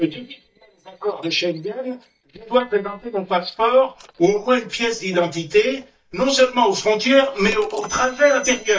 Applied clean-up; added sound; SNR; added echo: neural mask model DeepFilterNet 3.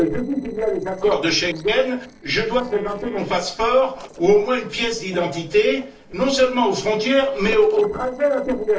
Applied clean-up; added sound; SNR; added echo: neural separator model SepFormer DNS4.